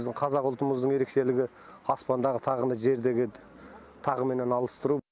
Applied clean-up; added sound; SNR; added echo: none; none; none; none.